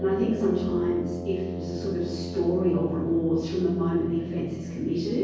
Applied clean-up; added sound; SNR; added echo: none; Brass instrument; 9 dB; reverberation time 1.3 s.